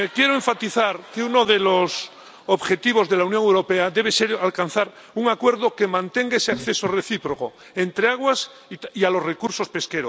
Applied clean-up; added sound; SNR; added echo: none; none; none; none.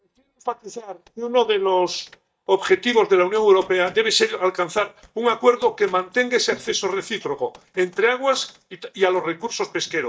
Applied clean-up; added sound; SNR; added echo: neural mask model DeepFilterNet 3.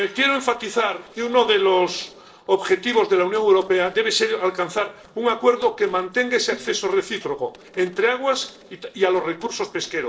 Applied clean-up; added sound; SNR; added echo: neural separator model SepFormer DNS4.